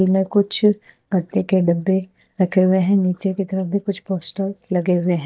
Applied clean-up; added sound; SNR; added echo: neural mask model DeepFilterNet 3.